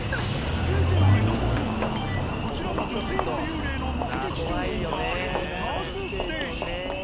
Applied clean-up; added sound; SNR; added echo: none; Engine; -5 dB; none.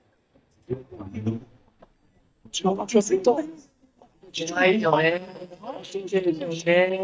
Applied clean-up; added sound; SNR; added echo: neural mask model DeepFilterNet 3.